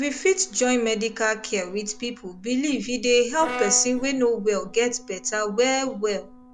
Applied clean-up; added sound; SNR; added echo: none; Brass instrument + Cough; 15 dB; none.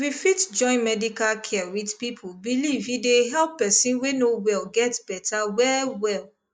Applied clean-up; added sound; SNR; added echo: none; none; none; none.